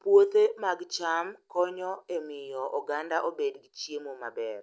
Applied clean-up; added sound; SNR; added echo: none; none; none; none.